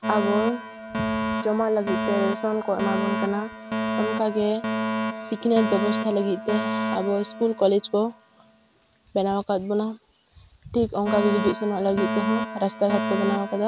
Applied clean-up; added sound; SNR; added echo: none; Alarm; 4 dB; none.